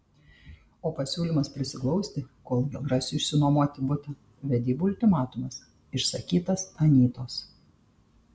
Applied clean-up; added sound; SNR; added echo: none; none; none; none.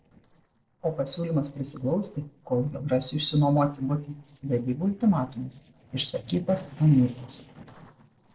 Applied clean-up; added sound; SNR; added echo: neural separator model SepFormer DNS4.